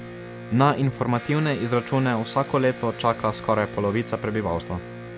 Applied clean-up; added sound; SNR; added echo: none; Electric guitar; 13 dB; none.